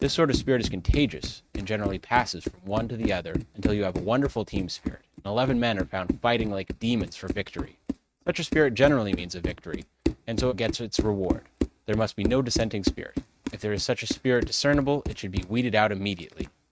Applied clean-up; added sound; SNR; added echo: neural mask model RNNoise.